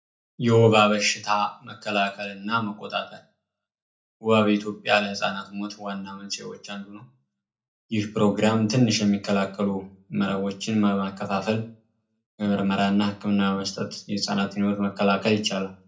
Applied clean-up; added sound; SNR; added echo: none; none; none; reverberation time 0.3 s.